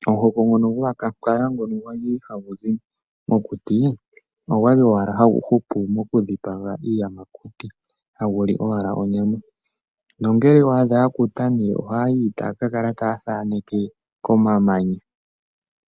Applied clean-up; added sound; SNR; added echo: none; none; none; none.